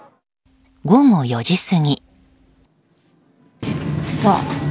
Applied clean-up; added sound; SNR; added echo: none; none; none; none.